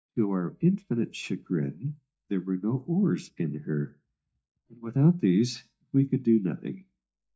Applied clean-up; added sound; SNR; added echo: neural mask model DeepFilterNet 3.